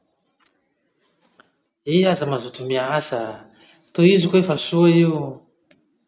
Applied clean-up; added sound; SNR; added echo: none; none; none; none.